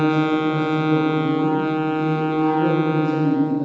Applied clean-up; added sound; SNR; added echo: none; Wind instrument, woodwind instrument; -3 dB; reverberation time 2.2 s.